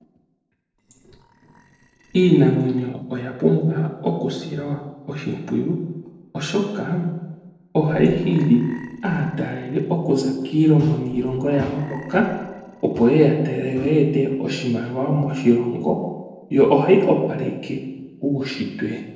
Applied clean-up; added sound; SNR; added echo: neural separator model SepFormer DNS4.